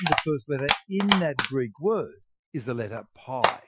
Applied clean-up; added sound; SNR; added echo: classical method Wiener filter.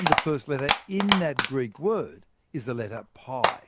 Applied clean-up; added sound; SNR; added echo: none; Crushing; 0 dB; none.